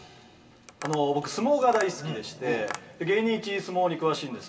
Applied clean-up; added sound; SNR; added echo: none; Tap; 16 dB; reverberation time 2.7 s.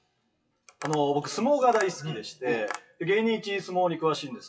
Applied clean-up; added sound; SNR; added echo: classical method WPE with log-MMSE.